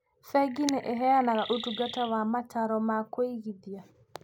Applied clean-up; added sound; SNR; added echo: none; Chirp, tweet; 14 dB; none.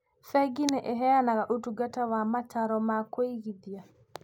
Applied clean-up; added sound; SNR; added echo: none; none; none; none.